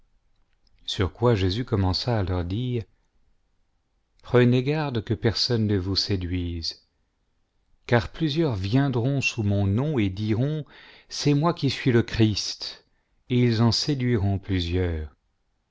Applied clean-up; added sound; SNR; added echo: none; none; none; none.